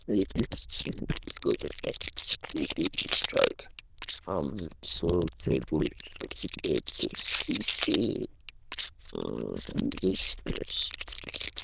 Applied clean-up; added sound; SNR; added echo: neural diffusion model UNIVERSE++.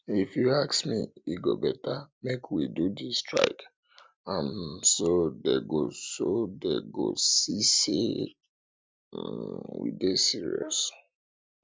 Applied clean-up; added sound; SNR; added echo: none; none; none; none.